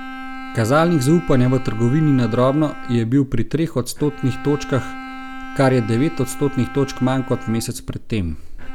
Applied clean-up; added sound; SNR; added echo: none; Bowed string instrument; 16 dB; none.